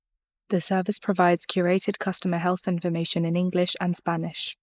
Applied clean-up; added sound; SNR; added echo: neural mask model Resemble Enhance denoiser.